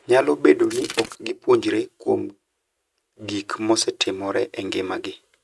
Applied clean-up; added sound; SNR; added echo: neural mask model RNNoise.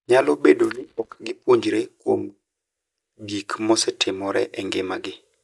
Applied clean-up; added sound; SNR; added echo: neural mask model DeepFilterNet 3.